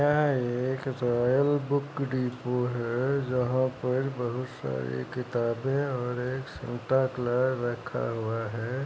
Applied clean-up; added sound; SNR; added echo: none; none; none; none.